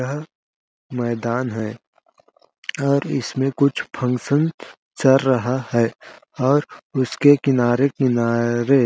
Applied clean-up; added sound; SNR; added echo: none; none; none; none.